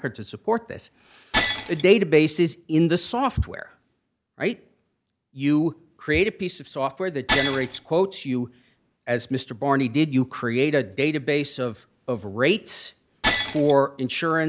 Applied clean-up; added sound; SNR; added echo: none; Shatter; 11 dB; none.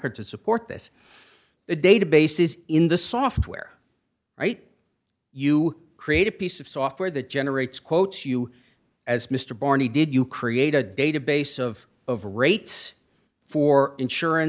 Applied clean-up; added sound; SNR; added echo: none; none; none; none.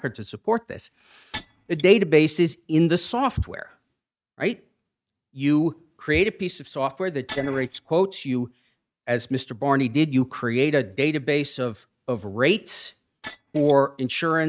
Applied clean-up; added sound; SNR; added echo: neural mask model RNNoise.